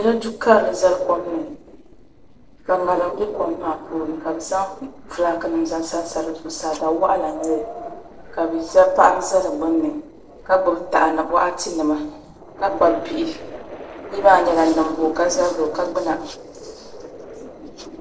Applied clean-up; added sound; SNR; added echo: neural separator model SepFormer DNS4.